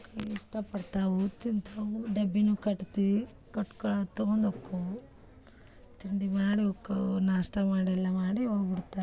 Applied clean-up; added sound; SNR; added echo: none; none; none; none.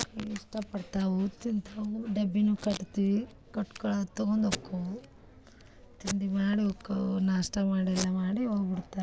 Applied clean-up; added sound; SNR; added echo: none; Packing tape, duct tape; 15 dB; none.